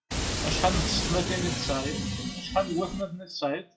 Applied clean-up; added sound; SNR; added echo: classical method WPE with log-MMSE.